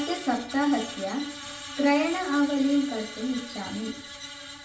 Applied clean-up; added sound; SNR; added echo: none; Screech; 12 dB; reverberation time 0.3 s.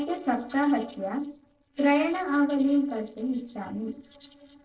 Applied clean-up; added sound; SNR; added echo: neural separator model SepFormer DNS4.